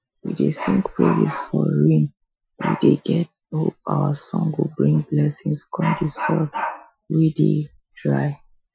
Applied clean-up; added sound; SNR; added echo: classical method Wiener filter.